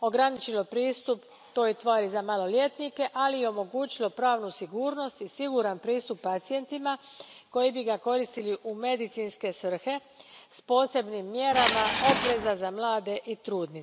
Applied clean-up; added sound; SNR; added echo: none; Subway, metro, underground / Engine; -2 dB; none.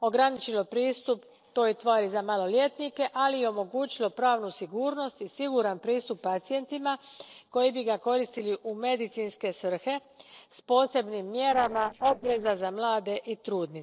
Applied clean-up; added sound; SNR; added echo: neural separator model SepFormer DNS4.